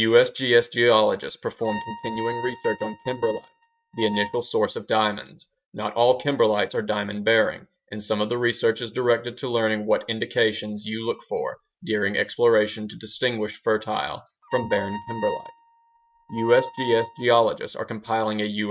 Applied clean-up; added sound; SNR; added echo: neural mask model RNNoise.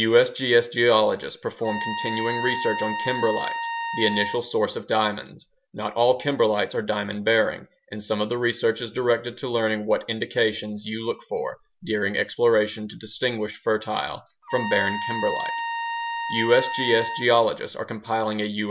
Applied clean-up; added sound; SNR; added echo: none; Trumpet; 6 dB; none.